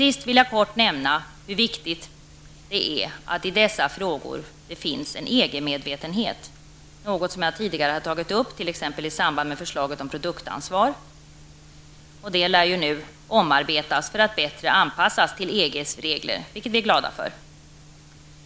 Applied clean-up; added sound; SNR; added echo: none; none; none; none.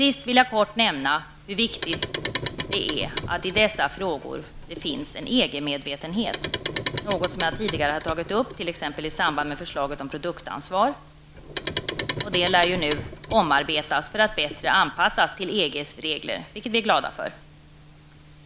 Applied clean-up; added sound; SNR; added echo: none; Clock; 3 dB; none.